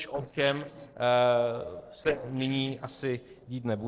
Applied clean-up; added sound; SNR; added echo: neural separator model SepFormer DNS4.